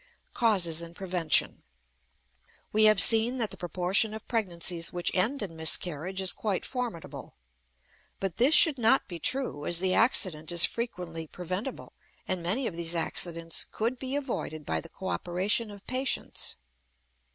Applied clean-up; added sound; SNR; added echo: none; none; none; none.